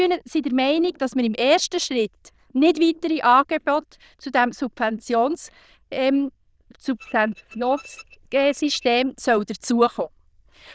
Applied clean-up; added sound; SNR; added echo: neural diffusion model UNIVERSE++.